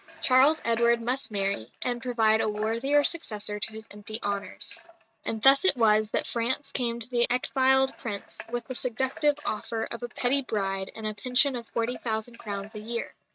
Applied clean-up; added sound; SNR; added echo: neural mask model RNNoise.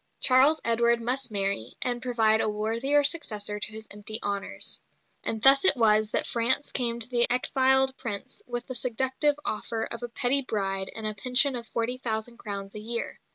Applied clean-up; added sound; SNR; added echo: none; none; none; none.